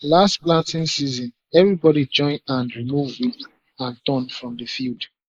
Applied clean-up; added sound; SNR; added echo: neural mask model Resemble Enhance denoiser.